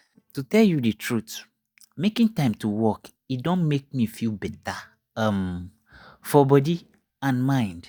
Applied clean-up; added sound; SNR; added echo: neural mask model DeepFilterNet 3.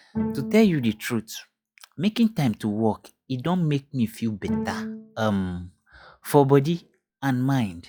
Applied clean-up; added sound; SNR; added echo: classical method log-MMSE.